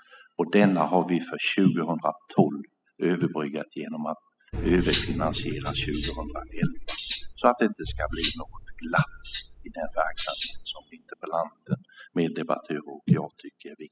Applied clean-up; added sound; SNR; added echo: classical method spectral subtraction.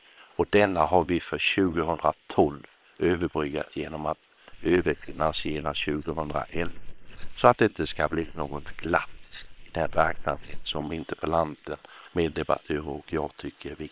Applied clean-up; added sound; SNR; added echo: neural separator model SepFormer WHAM!.